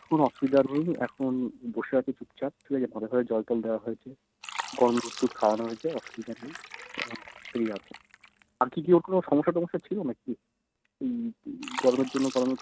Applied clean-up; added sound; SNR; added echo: neural mask model RNNoise.